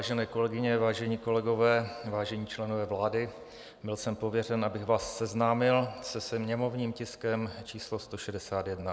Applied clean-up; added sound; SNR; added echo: none; none; none; none.